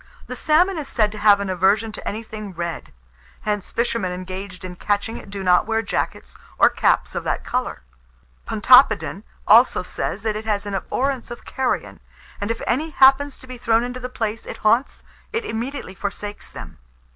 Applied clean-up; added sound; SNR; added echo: none; Slam; 18 dB; none.